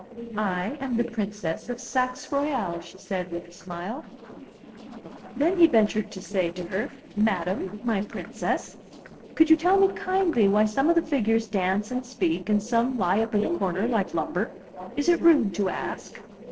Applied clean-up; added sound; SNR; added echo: neural separator model SepFormer DNS4.